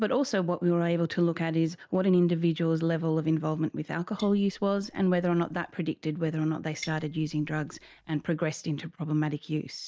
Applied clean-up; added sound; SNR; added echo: neural mask model DeepFilterNet 3.